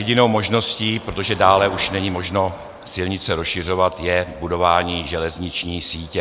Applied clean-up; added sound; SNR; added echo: none; Motor vehicle (road); 20 dB; none.